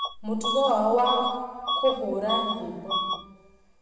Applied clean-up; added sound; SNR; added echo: none; Bus / Alarm; 4 dB; reverberation time 1.5 s.